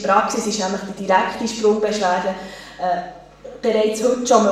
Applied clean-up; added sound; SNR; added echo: none; none; none; reverberation time 0.6 s.